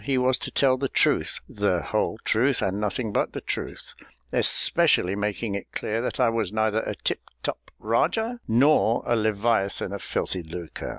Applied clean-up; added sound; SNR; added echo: none; none; none; none.